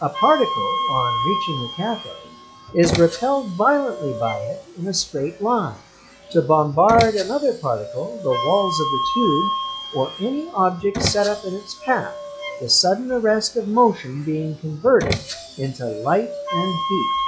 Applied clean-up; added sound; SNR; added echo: classical method log-MMSE.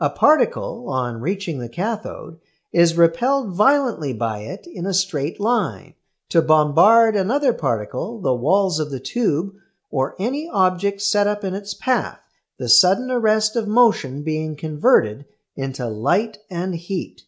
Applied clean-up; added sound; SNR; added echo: none; none; none; none.